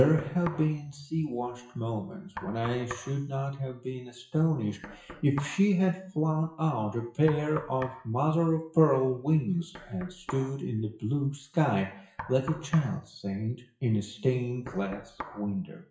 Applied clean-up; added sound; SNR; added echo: classical method WPE with log-MMSE.